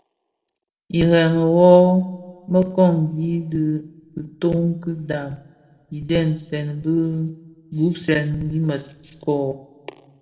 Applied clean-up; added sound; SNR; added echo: none; none; none; reverberation time 1.5 s.